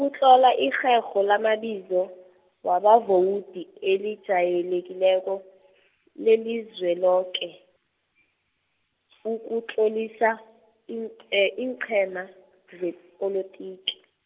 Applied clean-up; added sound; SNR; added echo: none; none; none; none.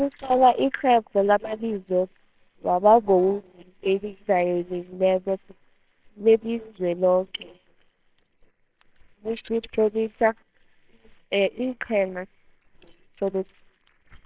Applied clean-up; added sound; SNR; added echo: neural separator model SepFormer WHAMR!.